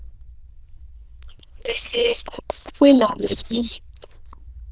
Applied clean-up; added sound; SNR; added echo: neural diffusion model UNIVERSE++.